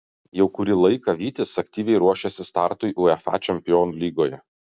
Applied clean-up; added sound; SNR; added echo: none; none; none; none.